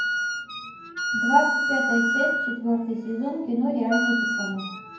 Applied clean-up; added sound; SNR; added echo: none; Wind instrument, woodwind instrument; 1 dB; reverberation time 0.9 s.